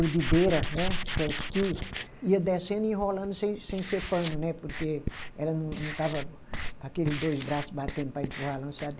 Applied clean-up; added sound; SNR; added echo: neural mask model Resemble Enhance denoiser.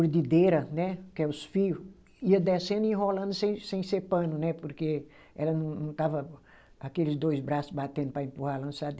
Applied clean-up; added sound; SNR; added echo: none; none; none; none.